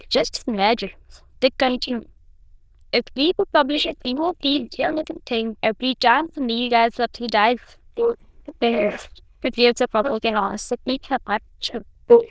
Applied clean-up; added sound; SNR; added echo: neural diffusion model UNIVERSE++.